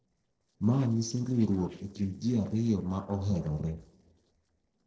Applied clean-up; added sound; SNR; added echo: neural separator model SepFormer DNS4.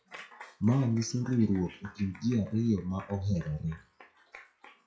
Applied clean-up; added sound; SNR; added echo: classical method WPE with log-MMSE.